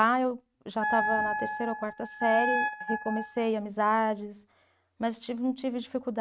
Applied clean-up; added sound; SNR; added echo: neural mask model RNNoise.